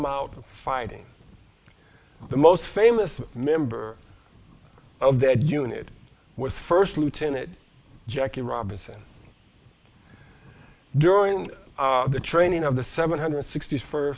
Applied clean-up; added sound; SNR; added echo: none; none; none; none.